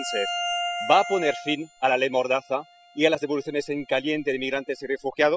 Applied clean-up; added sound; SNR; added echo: classical method spectral subtraction.